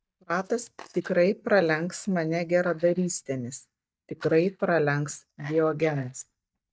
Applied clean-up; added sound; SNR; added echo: neural mask model DeepFilterNet 3.